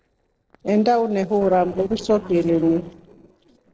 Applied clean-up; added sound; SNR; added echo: neural separator model SepFormer DNS4.